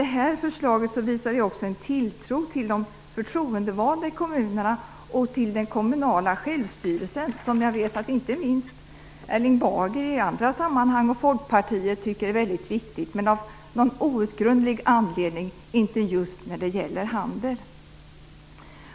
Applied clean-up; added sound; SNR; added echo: none; none; none; none.